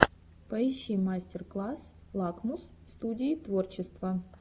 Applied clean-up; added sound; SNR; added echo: none; none; none; none.